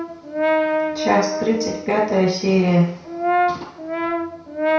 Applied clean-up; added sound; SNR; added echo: none; Brass instrument; 1 dB; reverberation time 0.5 s.